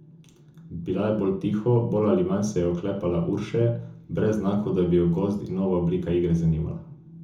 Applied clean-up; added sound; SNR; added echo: none; none; none; reverberation time 0.6 s.